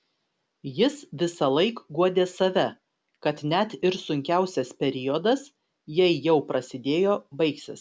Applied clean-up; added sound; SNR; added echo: none; none; none; none.